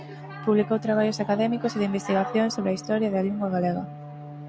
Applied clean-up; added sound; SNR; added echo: none; Bowed string instrument; 15 dB; none.